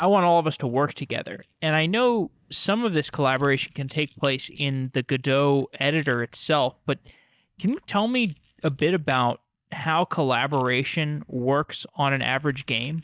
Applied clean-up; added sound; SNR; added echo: neural mask model DeepFilterNet 3.